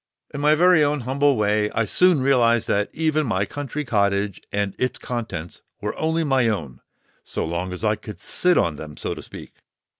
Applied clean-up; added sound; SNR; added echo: none; none; none; none.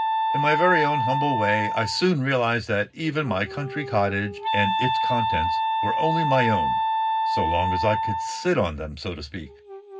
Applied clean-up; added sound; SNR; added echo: none; Wind instrument, woodwind instrument; 0 dB; reverberation time 0.4 s.